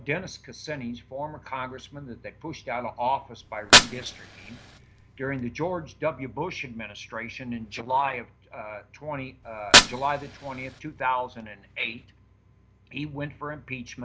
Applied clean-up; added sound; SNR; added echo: none; Fire; -4 dB; none.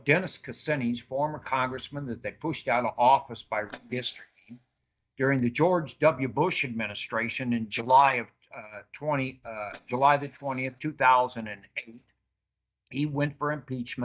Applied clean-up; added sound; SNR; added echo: neural mask model DeepFilterNet 3.